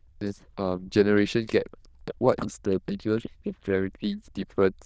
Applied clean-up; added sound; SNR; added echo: neural diffusion model UNIVERSE++.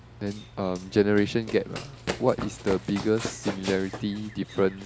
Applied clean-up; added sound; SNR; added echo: none; Run; 11 dB; none.